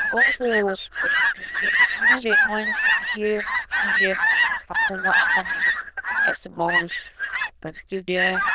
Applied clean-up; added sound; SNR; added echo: neural diffusion model UNIVERSE++.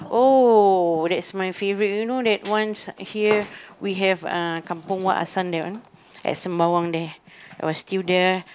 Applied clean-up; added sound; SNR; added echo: none; none; none; none.